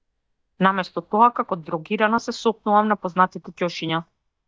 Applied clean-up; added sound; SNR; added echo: neural mask model DeepFilterNet 3.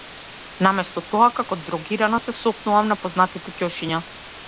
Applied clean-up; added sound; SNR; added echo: none; Water; 14 dB; none.